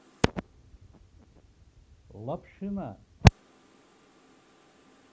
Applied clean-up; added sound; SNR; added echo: none; none; none; none.